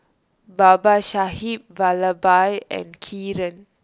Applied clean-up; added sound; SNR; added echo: none; none; none; none.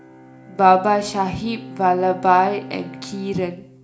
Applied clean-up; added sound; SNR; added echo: none; Bowed string instrument; 17 dB; reverberation time 0.4 s.